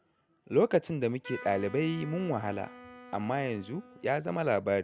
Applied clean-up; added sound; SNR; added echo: none; Wind instrument, woodwind instrument; 18 dB; none.